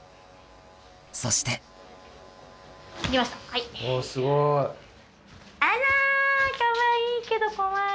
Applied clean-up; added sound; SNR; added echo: none; none; none; none.